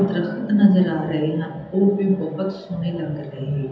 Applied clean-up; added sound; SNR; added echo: none; Drum; 15 dB; reverberation time 0.9 s.